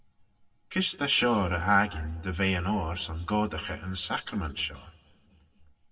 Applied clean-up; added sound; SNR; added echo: none; none; none; reverberation time 1.2 s.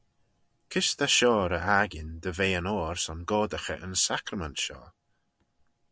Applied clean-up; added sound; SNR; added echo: none; none; none; none.